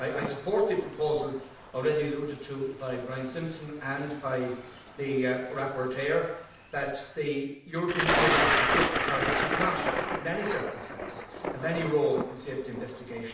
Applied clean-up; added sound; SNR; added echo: none; Thunder; 2 dB; reverberation time 0.7 s.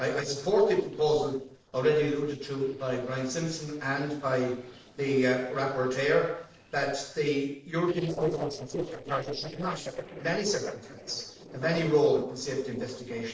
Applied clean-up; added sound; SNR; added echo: neural separator model SepFormer DNS4.